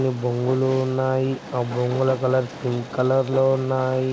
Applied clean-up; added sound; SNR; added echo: none; Train; 15 dB; none.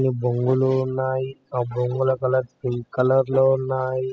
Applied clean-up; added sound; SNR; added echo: classical method spectral subtraction.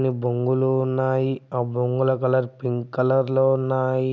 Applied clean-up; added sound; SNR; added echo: none; none; none; none.